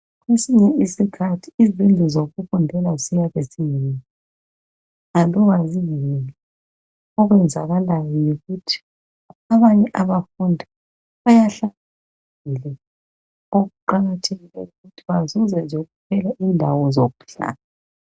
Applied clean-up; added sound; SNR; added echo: none; none; none; none.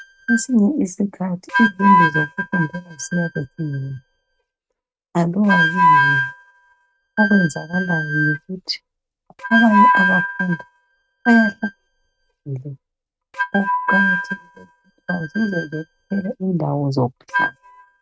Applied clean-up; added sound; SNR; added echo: neural mask model RNNoise.